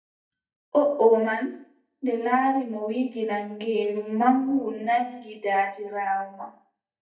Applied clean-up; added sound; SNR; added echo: neural mask model DeepFilterNet 3.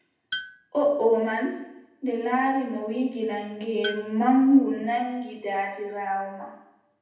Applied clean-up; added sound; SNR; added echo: none; Tools; 18 dB; reverberation time 0.9 s.